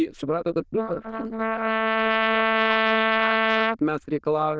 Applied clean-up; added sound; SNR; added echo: neural diffusion model UNIVERSE++.